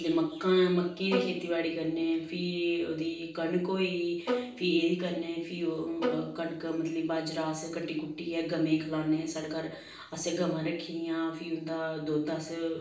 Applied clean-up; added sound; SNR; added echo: none; Bowed string instrument; 4 dB; reverberation time 0.5 s.